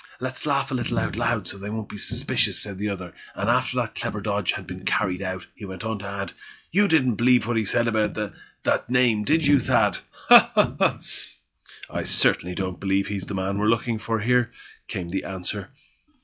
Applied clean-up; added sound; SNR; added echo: classical method log-MMSE.